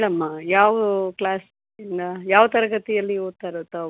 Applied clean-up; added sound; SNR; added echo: none; none; none; none.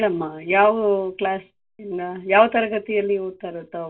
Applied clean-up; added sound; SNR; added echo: none; none; none; reverberation time 0.1 s.